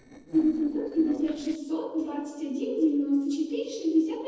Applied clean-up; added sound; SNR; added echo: neural separator model SepFormer DNS4.